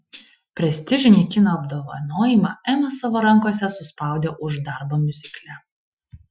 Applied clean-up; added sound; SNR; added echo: classical method Wiener filter.